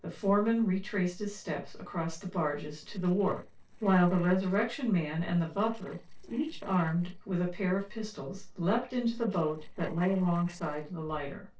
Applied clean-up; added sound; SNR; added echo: neural separator model SepFormer DNS4.